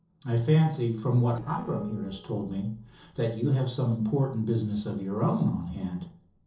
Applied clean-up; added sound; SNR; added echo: neural separator model SepFormer DNS4.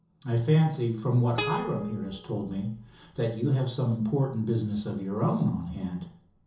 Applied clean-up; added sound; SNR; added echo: none; Plucked string instrument; 10 dB; reverberation time 0.7 s.